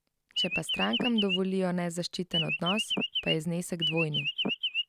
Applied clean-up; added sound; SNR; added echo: none; Chirp, tweet; -1 dB; none.